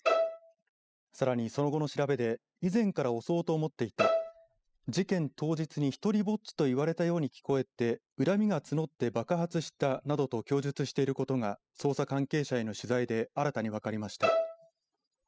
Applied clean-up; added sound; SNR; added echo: classical method spectral subtraction.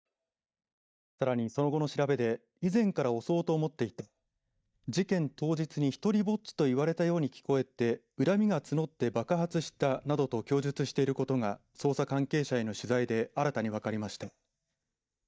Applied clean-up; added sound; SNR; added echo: neural mask model DeepFilterNet 3.